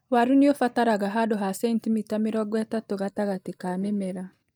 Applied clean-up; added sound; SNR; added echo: neural mask model DeepFilterNet 3.